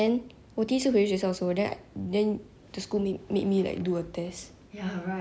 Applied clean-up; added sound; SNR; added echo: none; none; none; none.